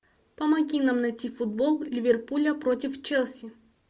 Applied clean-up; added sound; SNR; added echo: none; none; none; none.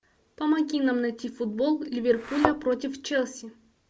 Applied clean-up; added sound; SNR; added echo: none; Thump, thud; 3 dB; none.